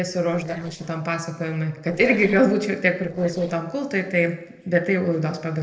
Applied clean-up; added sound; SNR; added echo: neural separator model SepFormer DNS4.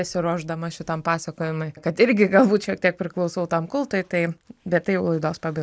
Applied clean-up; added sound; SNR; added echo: none; none; none; none.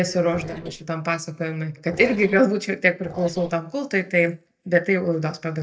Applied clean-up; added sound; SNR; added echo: neural mask model DeepFilterNet 3.